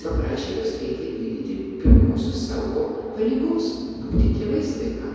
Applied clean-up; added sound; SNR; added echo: none; none; none; reverberation time 2.2 s.